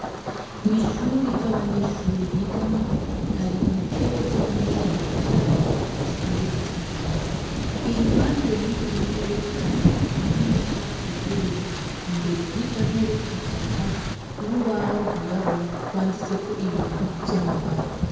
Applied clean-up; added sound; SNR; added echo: none; Thunder; -2 dB; reverberation time 1.1 s.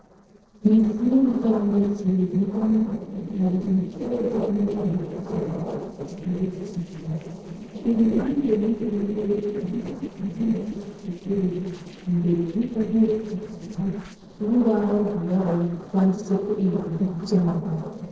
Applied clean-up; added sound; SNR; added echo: neural separator model SepFormer DNS4.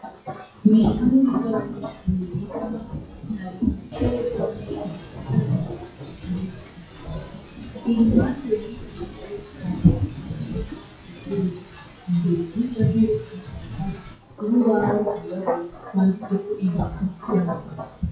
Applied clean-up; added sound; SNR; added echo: classical method WPE with log-MMSE.